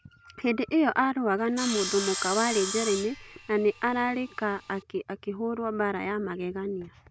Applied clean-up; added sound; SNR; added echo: none; Sawing; 7 dB; none.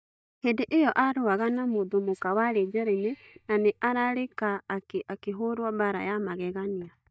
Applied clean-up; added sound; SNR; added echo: neural mask model DeepFilterNet 3.